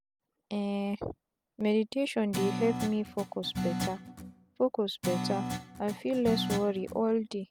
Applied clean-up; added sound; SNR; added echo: none; Guitar; 5 dB; none.